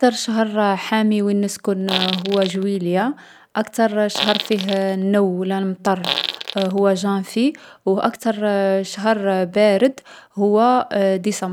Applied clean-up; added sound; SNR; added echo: none; Fart; 8 dB; none.